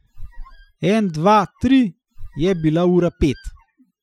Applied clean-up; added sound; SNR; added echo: classical method spectral subtraction.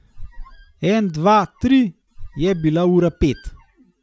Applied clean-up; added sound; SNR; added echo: none; Squeak; 19 dB; none.